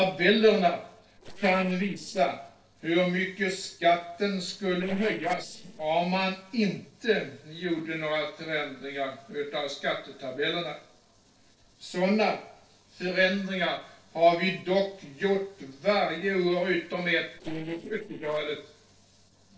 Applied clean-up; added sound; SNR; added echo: neural separator model SepFormer DNS4.